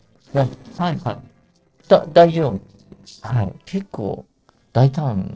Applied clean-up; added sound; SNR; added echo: neural separator model SepFormer DNS4.